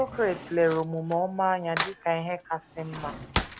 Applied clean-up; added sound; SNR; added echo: none; Cutlery, silverware / Drawer open or close; 7 dB; none.